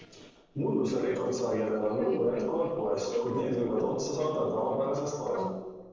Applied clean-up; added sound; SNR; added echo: neural separator model SepFormer DNS4.